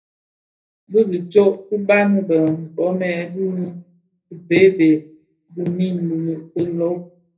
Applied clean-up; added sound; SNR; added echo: none; none; none; reverberation time 0.3 s.